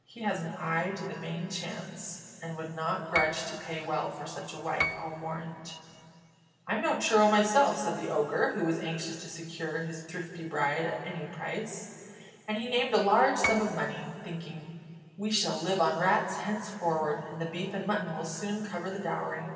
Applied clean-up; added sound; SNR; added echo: none; Piano; 7 dB; reverberation time 2.5 s.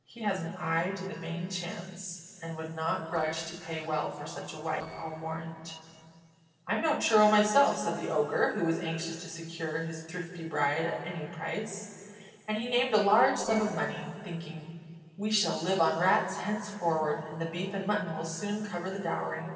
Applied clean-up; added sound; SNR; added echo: neural separator model SepFormer DNS4.